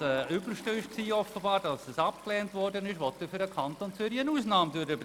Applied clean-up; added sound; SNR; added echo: none; Toilet flush; 19 dB; none.